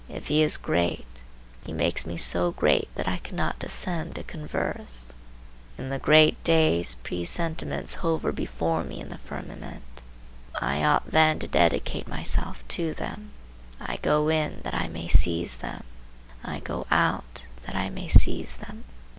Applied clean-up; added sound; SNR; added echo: none; none; none; none.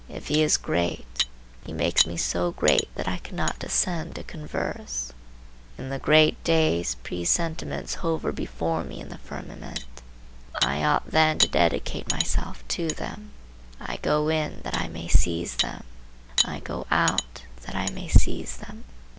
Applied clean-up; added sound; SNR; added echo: none; Cutlery, silverware; 9 dB; none.